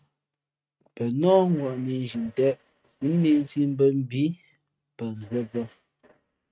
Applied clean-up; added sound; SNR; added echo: neural mask model RNNoise.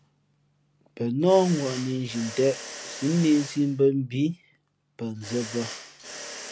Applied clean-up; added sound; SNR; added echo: none; Mechanisms; 15 dB; none.